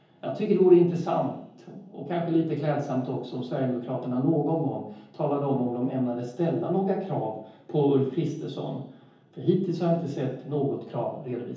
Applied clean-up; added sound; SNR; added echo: none; none; none; reverberation time 0.7 s.